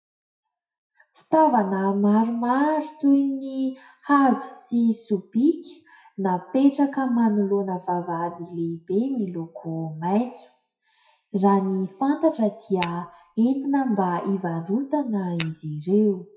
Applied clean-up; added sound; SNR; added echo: classical method WPE with log-MMSE.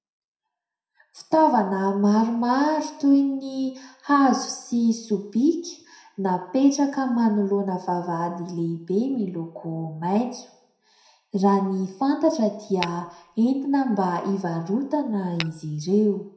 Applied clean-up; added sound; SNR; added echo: none; Tap / Glass; 14 dB; reverberation time 0.5 s.